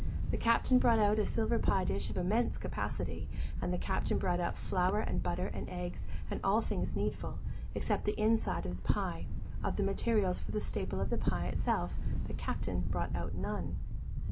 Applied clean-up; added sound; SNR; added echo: none; Wind; -1 dB; none.